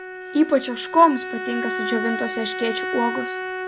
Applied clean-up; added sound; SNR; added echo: none; Bowed string instrument; 6 dB; none.